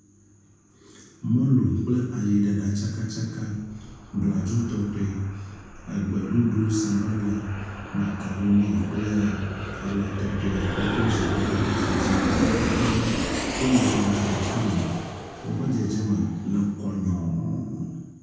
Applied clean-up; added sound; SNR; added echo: none; Aircraft; 6 dB; reverberation time 1.1 s.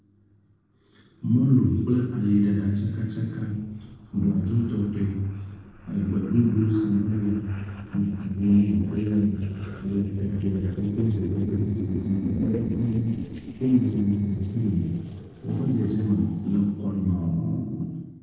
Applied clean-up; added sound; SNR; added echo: neural separator model SepFormer DNS4.